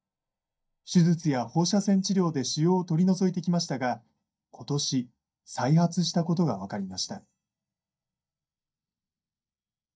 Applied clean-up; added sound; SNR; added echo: neural mask model DeepFilterNet 3.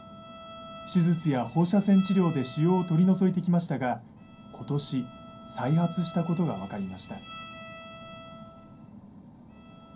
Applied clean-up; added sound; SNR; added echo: none; Bowed string instrument; 20 dB; reverberation time 0.3 s.